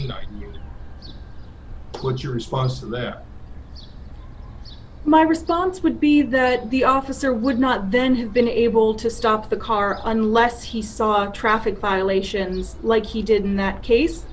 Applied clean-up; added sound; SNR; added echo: none; Gull, seagull / Fowl; 14 dB; none.